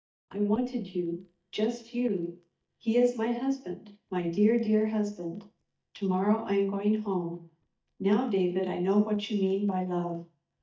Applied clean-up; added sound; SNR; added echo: neural mask model DeepFilterNet 3.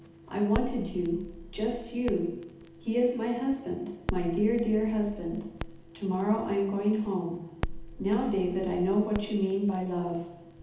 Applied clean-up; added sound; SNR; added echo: none; Crackle; 11 dB; reverberation time 0.8 s.